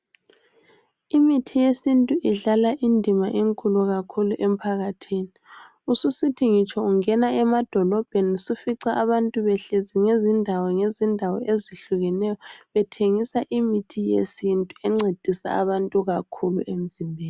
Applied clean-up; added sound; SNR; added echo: none; none; none; none.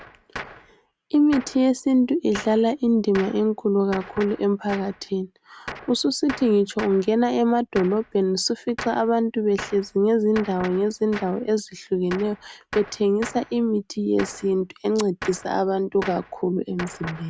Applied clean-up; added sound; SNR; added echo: none; Gunshot, gunfire; 16 dB; none.